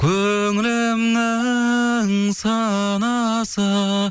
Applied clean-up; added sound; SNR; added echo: neural mask model Resemble Enhance denoiser.